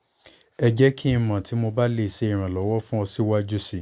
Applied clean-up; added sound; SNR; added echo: none; none; none; none.